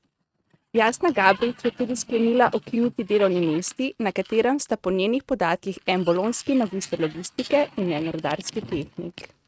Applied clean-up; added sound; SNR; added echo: neural mask model RNNoise.